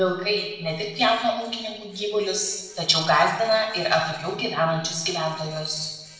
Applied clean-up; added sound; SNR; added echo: neural separator model SepFormer DNS4.